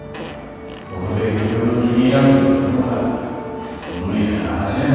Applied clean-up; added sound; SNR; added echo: none; Fart; 20 dB; reverberation time 2.1 s.